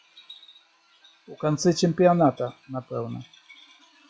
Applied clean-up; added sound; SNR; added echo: classical method log-MMSE.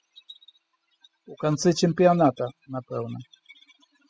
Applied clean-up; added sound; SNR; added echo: classical method spectral subtraction.